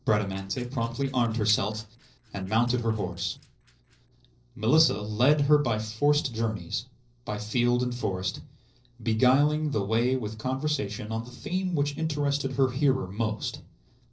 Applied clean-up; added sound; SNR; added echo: neural separator model SepFormer DNS4.